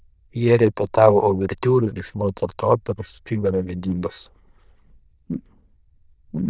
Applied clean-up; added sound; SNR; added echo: neural diffusion model UNIVERSE++.